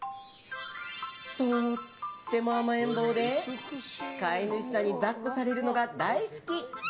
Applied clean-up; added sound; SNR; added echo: none; none; none; none.